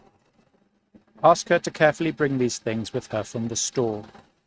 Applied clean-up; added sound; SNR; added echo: neural mask model RNNoise.